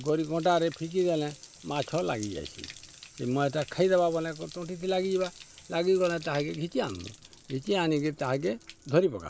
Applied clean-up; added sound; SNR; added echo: none; Bathtub (filling or washing); 20 dB; none.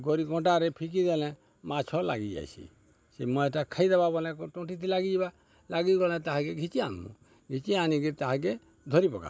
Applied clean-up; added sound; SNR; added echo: none; none; none; none.